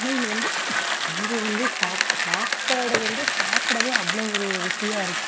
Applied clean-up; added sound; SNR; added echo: none; Bicycle; -5 dB; none.